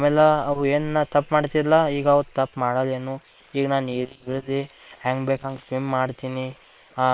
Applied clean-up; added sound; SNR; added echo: neural separator model SepFormer WHAM!.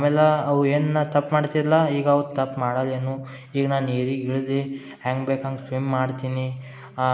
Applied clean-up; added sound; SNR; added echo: none; none; none; none.